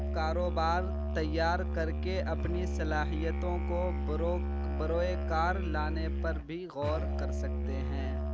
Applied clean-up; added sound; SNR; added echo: none; Musical instrument; -3 dB; none.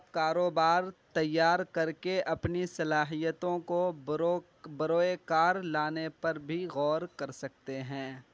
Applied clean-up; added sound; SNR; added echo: none; none; none; none.